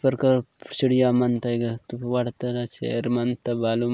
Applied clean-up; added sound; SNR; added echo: none; none; none; none.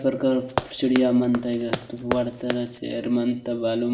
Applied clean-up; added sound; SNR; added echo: none; Run; 8 dB; reverberation time 1.1 s.